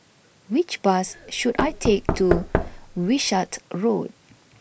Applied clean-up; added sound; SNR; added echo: none; Knock / Wood; 4 dB; none.